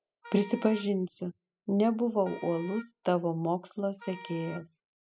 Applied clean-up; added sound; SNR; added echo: classical method spectral subtraction.